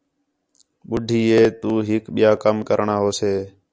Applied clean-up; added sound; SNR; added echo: none; none; none; none.